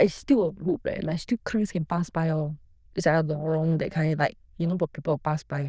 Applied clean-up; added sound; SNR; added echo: neural diffusion model UNIVERSE++.